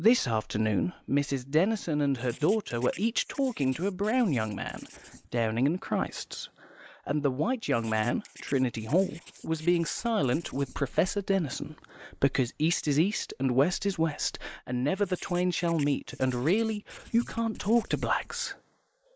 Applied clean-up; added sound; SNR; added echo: neural mask model Resemble Enhance denoiser.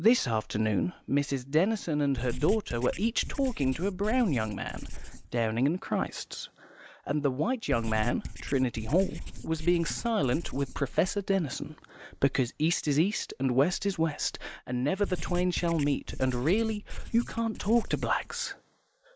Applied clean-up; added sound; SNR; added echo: none; Writing; 7 dB; none.